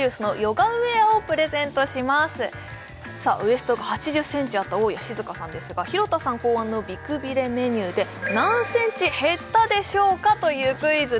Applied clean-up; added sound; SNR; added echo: none; none; none; none.